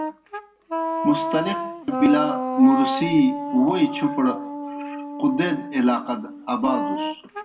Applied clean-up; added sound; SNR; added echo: none; Wind instrument, woodwind instrument; 6 dB; reverberation time 0.7 s.